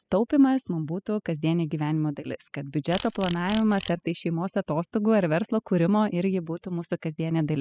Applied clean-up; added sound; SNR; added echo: classical method spectral subtraction.